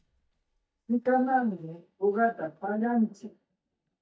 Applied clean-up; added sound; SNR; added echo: neural mask model DeepFilterNet 3.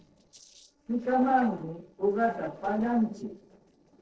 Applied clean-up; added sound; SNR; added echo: neural separator model SepFormer DNS4.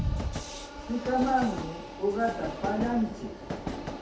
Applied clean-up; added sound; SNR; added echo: none; Train; 4 dB; reverberation time 0.5 s.